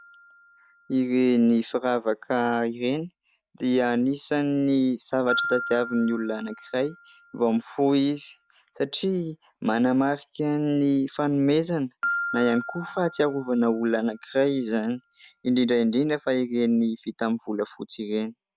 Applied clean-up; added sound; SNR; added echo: none; Piano; 14 dB; none.